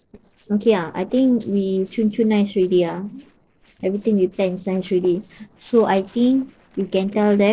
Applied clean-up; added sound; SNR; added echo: neural separator model SepFormer DNS4.